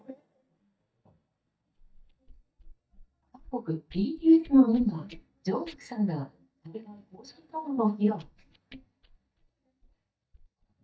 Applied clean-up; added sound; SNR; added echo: neural mask model DeepFilterNet 3.